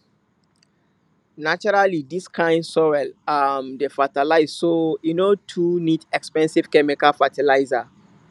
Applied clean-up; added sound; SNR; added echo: none; none; none; none.